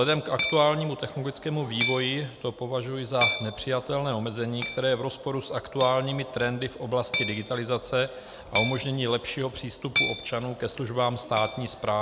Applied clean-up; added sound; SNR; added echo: none; Hammer; 5 dB; none.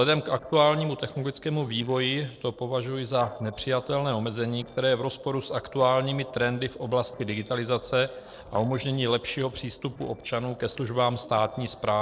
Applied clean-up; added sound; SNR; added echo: neural separator model SepFormer DNS4.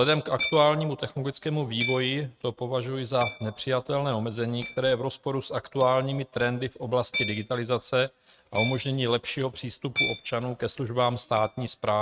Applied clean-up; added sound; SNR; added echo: neural mask model RNNoise.